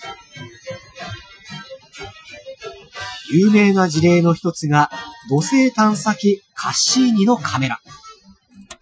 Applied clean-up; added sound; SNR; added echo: classical method Wiener filter.